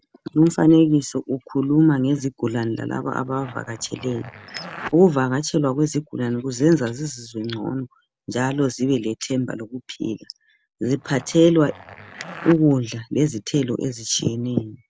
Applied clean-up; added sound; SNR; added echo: none; Zipper (clothing); 16 dB; none.